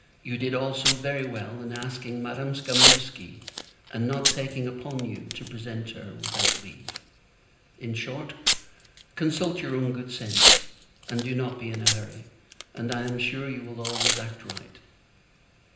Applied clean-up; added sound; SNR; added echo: none; Packing tape, duct tape / Tearing; -3 dB; reverberation time 0.9 s.